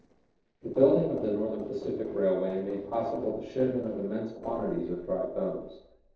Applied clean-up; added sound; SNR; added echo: neural separator model SepFormer DNS4.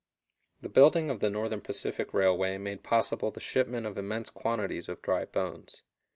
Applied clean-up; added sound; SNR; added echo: none; none; none; none.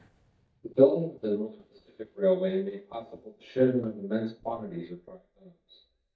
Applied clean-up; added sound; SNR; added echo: neural mask model DeepFilterNet 3.